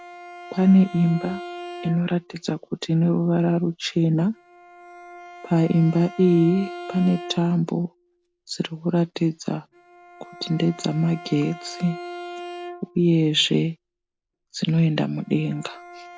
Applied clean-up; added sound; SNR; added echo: none; Bowed string instrument; 17 dB; none.